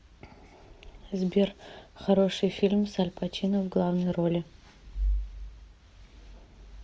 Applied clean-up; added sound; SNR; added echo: none; none; none; none.